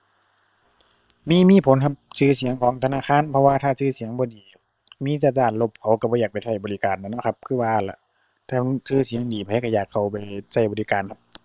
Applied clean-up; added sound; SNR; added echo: neural separator model SepFormer WHAM!.